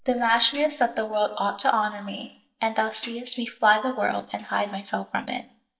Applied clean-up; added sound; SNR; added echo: neural mask model DeepFilterNet 3.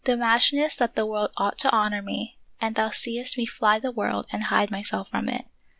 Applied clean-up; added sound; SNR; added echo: none; none; none; none.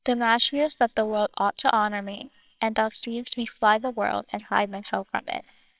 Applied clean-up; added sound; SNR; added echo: neural separator model SepFormer WHAMR!.